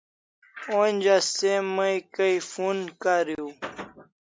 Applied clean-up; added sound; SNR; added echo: none; none; none; none.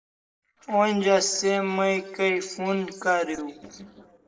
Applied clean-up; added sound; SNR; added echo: neural separator model SepFormer DNS4.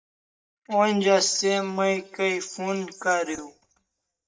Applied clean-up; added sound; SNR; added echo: neural mask model DeepFilterNet 3.